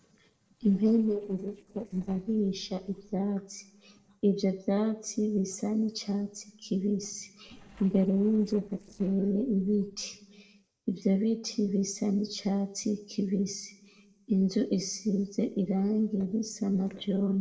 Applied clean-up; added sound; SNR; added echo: neural separator model SepFormer DNS4.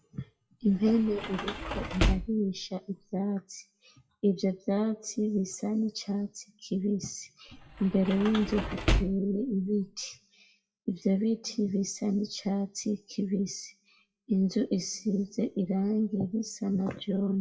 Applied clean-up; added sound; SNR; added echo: classical method WPE with log-MMSE.